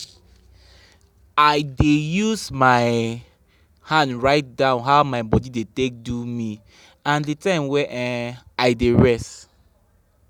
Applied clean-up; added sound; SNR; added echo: none; none; none; none.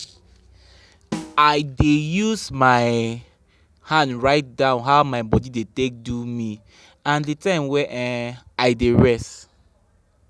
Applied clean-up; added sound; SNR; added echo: none; Snare drum; 13 dB; none.